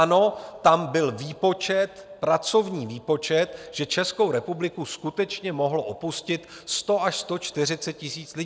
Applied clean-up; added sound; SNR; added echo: none; none; none; none.